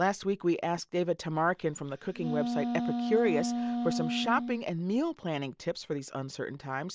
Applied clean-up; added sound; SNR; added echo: none; Wind instrument, woodwind instrument; 2 dB; none.